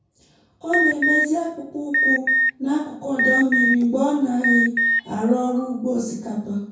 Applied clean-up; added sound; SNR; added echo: none; Alarm; 1 dB; reverberation time 0.5 s.